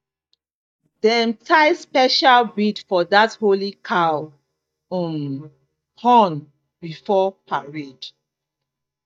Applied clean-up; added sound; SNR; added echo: neural mask model DeepFilterNet 3.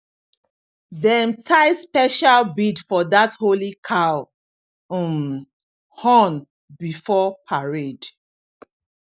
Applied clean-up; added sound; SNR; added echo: none; none; none; none.